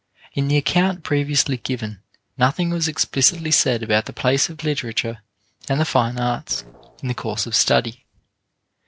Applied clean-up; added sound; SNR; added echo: neural separator model SepFormer DNS4.